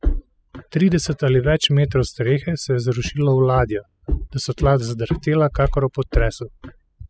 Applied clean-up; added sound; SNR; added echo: classical method spectral subtraction.